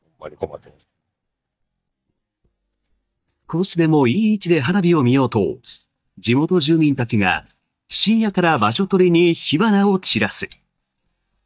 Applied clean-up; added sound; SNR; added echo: neural mask model DeepFilterNet 3.